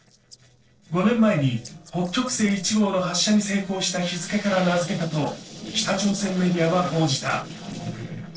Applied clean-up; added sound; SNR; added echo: neural separator model SepFormer DNS4.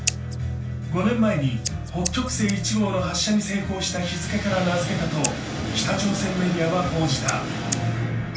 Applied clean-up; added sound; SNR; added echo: none; Scissors; 13 dB; reverberation time 0.3 s.